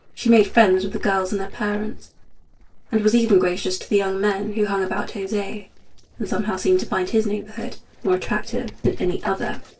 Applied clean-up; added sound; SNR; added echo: neural separator model SepFormer DNS4.